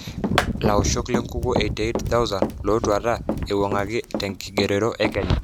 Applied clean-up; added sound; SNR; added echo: none; Run; 6 dB; none.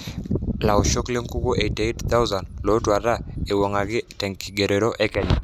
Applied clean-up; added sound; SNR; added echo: none; none; none; none.